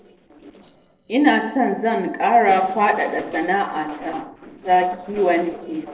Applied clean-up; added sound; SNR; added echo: neural separator model SepFormer DNS4.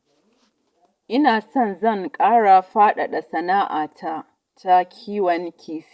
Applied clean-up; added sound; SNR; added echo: none; none; none; none.